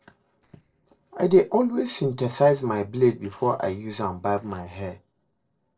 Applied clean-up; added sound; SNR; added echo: neural separator model SepFormer DNS4.